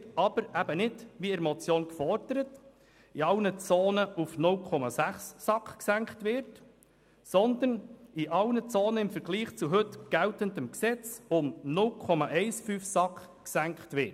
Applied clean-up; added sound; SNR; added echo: none; none; none; none.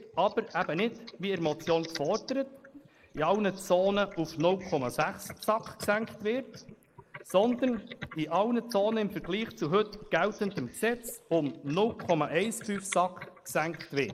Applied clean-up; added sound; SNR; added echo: neural mask model Resemble Enhance denoiser.